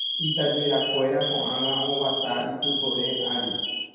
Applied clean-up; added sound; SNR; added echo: none; Alarm; 0 dB; reverberation time 1.1 s.